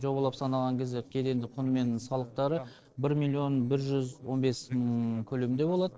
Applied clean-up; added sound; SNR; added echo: neural separator model SepFormer DNS4.